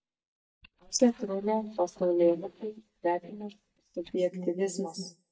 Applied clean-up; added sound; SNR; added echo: neural mask model DeepFilterNet 3.